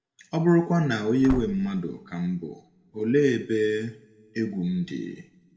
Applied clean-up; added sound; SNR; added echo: none; Slam / Wood; 12 dB; reverberation time 0.8 s.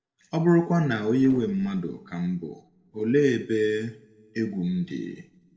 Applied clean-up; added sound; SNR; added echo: neural separator model SepFormer DNS4.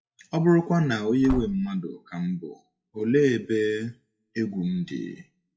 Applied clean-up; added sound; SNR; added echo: classical method WPE with log-MMSE.